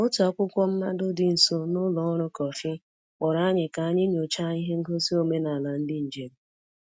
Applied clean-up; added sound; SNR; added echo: none; none; none; none.